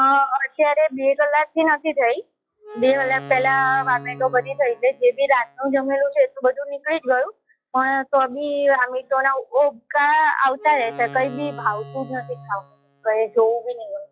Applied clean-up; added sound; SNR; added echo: classical method log-MMSE.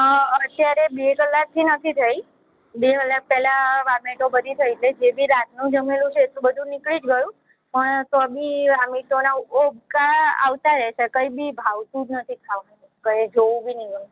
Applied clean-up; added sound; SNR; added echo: none; none; none; none.